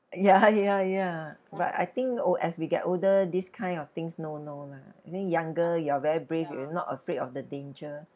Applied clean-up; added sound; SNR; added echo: none; none; none; none.